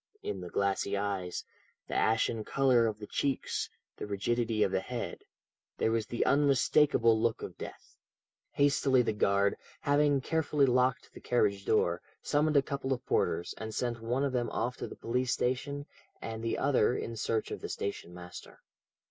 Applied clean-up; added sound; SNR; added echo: none; none; none; none.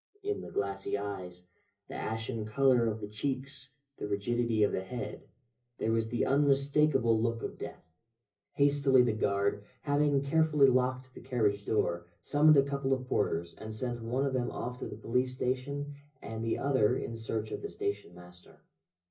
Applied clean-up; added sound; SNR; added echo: none; none; none; reverberation time 0.4 s.